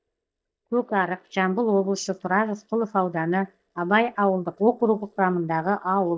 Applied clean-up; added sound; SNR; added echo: neural mask model DeepFilterNet 3.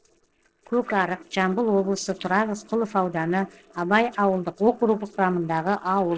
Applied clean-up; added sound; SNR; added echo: neural separator model SepFormer DNS4.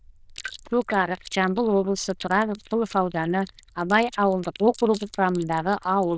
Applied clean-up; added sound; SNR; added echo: neural diffusion model UNIVERSE++.